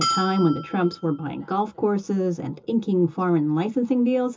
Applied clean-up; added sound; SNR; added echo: none; Bell; 8 dB; reverberation time 0.2 s.